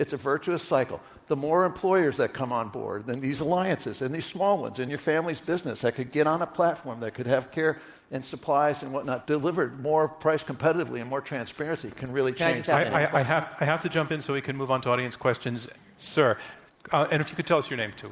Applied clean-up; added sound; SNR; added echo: none; none; none; none.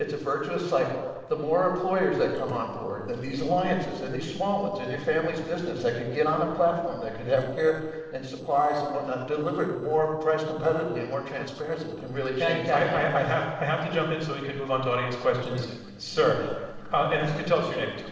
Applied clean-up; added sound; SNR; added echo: neural separator model SepFormer DNS4.